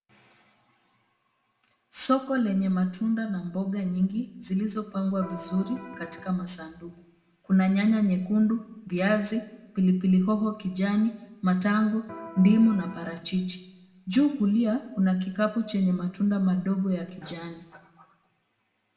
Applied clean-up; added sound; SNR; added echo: none; Electric guitar; 15 dB; reverberation time 0.7 s.